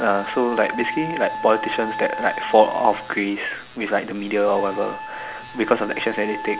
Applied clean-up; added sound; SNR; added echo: none; Wind instrument, woodwind instrument; 11 dB; none.